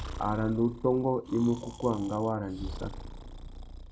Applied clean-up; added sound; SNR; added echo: none; Breathing; 11 dB; none.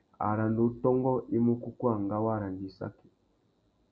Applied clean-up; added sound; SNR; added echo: none; none; none; none.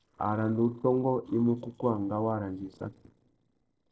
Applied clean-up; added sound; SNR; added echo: neural separator model SepFormer DNS4.